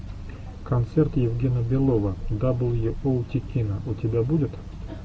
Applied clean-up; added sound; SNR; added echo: none; none; none; none.